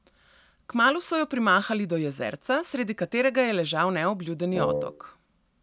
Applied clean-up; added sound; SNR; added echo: none; Wind instrument, woodwind instrument; 3 dB; none.